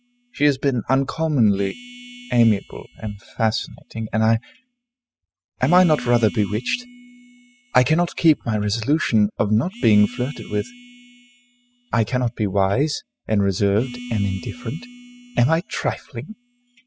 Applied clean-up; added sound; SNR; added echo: classical method spectral subtraction.